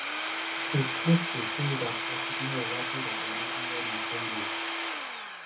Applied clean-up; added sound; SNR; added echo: none; Tools / Domestic sounds, home sounds; -1 dB; reverberation time 0.3 s.